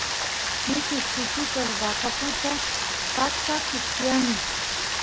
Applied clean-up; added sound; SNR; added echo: none; Rain; -3 dB; none.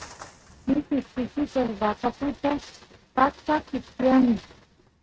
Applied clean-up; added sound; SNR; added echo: neural mask model RNNoise.